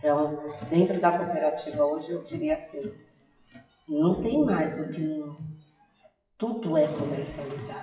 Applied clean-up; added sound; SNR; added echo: classical method WPE with log-MMSE.